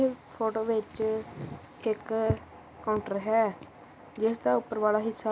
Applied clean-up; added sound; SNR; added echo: none; none; none; none.